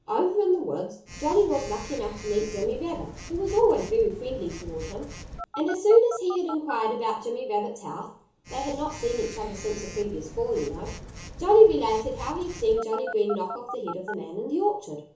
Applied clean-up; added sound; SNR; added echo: none; Telephone; 14 dB; reverberation time 1.2 s.